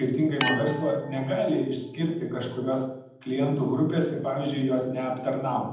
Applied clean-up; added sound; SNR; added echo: none; Chink, clink; 3 dB; reverberation time 0.8 s.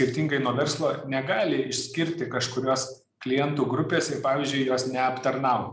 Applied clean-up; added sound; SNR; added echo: none; none; none; none.